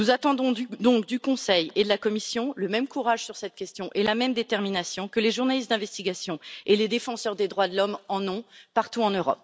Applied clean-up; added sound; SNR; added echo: none; none; none; none.